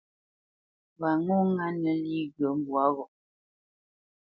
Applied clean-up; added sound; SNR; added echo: none; none; none; none.